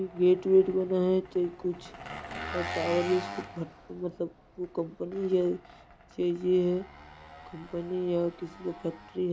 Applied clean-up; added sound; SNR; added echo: none; Engine; 14 dB; none.